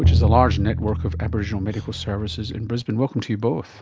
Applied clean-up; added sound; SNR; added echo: none; Bowed string instrument; -1 dB; none.